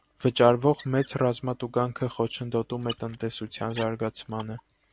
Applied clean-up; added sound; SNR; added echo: none; Squeak; 16 dB; none.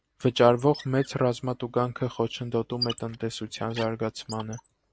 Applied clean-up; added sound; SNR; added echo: neural mask model Resemble Enhance denoiser.